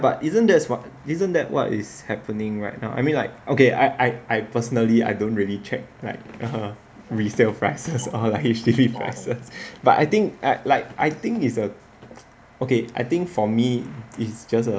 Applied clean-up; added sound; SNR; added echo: none; none; none; none.